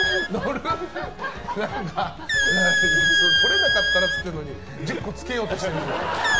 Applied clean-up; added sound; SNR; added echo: none; Squeak; -3 dB; none.